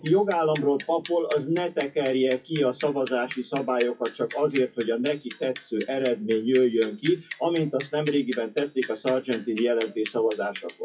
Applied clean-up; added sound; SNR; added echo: classical method WPE with log-MMSE.